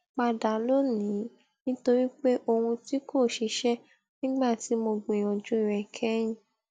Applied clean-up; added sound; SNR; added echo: none; none; none; none.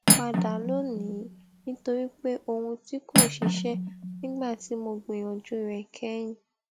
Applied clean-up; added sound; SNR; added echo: none; Cutlery, silverware; -4 dB; none.